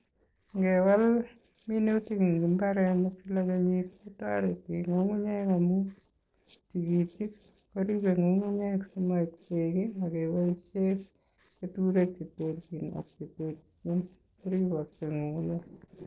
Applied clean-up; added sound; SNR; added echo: neural separator model SepFormer DNS4.